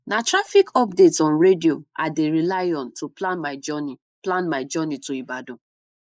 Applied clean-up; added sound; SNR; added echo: neural mask model Resemble Enhance denoiser.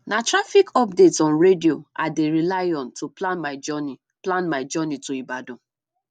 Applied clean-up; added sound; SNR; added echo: none; none; none; none.